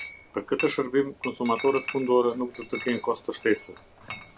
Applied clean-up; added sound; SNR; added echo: none; Chatter / Chink, clink; 13 dB; none.